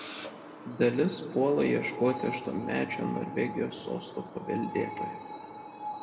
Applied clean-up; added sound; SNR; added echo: none; Screech; 10 dB; reverberation time 1.5 s.